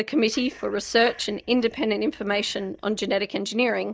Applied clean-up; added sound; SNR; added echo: neural mask model DeepFilterNet 3.